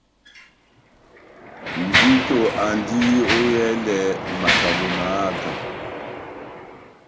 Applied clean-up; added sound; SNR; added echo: none; Mechanisms; 2 dB; none.